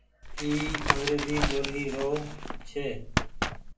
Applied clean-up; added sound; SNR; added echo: none; Tap; -1 dB; reverberation time 0.3 s.